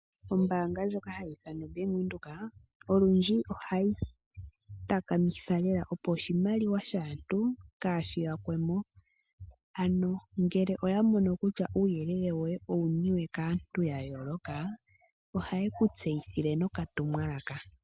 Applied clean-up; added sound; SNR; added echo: none; none; none; none.